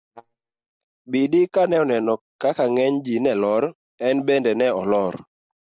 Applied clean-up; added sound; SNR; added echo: neural mask model DeepFilterNet 3.